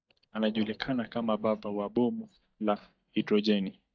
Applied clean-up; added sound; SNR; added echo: neural mask model DeepFilterNet 3.